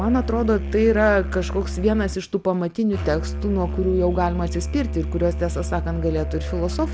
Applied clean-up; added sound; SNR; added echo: none; Musical instrument; 5 dB; none.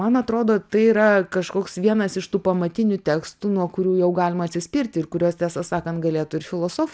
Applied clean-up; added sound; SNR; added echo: none; none; none; none.